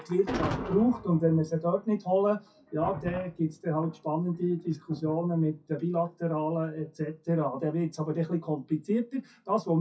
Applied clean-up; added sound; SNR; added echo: classical method WPE with log-MMSE.